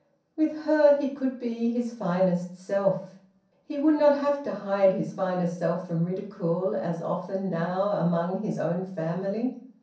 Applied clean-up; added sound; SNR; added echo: none; none; none; reverberation time 0.6 s.